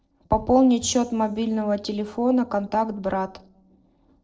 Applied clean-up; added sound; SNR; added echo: neural separator model SepFormer DNS4.